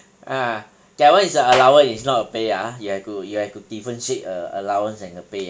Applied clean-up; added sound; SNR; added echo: none; Clapping; 14 dB; none.